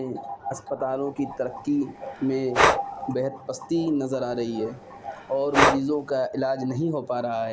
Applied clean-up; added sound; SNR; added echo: none; Breathing; 0 dB; none.